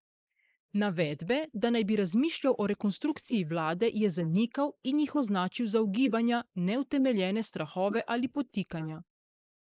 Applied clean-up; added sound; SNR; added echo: neural mask model Resemble Enhance denoiser.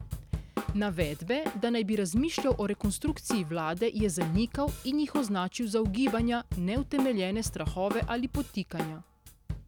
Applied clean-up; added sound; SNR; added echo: none; Drum kit; 7 dB; none.